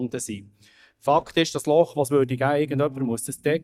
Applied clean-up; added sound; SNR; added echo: neural mask model DeepFilterNet 3.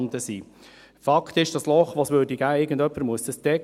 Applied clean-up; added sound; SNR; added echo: none; none; none; none.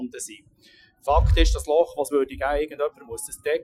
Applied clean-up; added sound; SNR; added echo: classical method Wiener filter.